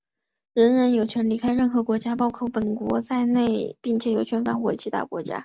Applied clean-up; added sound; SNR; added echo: none; none; none; none.